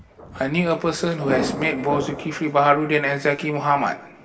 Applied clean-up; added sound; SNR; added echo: none; Thunder; 10 dB; reverberation time 0.8 s.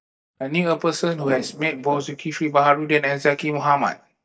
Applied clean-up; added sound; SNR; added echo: neural mask model DeepFilterNet 3.